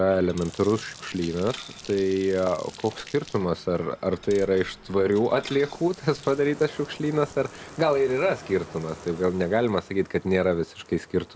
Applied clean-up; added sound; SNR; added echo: none; Bathtub (filling or washing) + Coin (dropping); 19 dB; none.